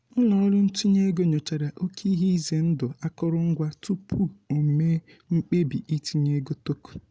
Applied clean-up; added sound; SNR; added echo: none; none; none; none.